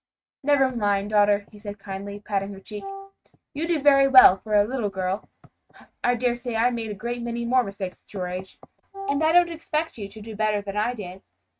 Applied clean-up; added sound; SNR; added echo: neural mask model RNNoise.